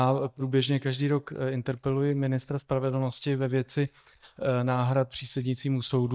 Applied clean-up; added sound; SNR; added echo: neural mask model DeepFilterNet 3.